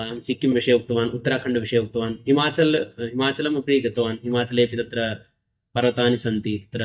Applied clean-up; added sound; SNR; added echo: neural mask model DeepFilterNet 3.